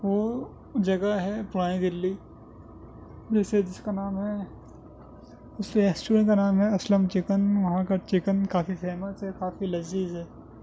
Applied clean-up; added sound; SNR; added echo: none; none; none; none.